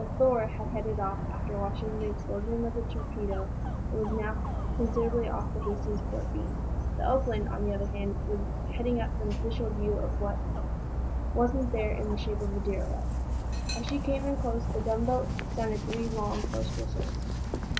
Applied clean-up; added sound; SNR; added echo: none; Dog; -2 dB; none.